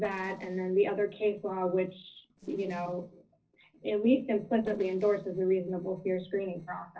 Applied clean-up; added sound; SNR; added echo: neural separator model SepFormer DNS4.